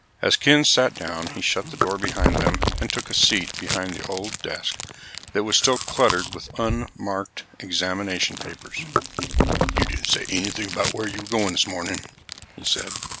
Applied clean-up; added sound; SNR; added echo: none; Chewing, mastication; 3 dB; none.